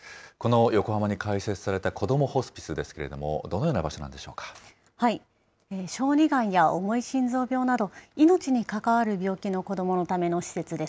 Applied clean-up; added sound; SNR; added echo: none; none; none; none.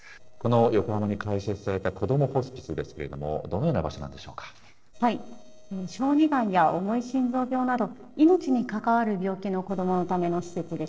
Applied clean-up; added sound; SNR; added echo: neural separator model SepFormer DNS4.